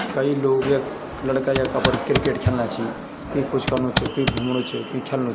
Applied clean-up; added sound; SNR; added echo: none; Computer keyboard; 5 dB; none.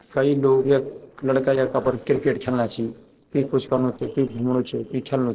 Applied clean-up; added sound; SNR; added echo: neural separator model SepFormer DNS4.